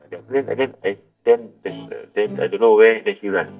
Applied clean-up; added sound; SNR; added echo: neural mask model DeepFilterNet 3.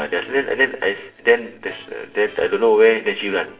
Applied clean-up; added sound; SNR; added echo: neural separator model SepFormer DNS4.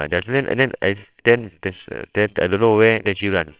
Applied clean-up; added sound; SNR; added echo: neural separator model SepFormer WHAMR!.